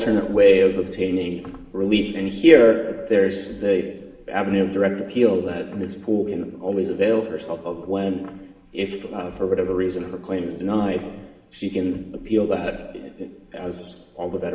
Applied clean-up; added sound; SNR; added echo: none; none; none; reverberation time 1.1 s.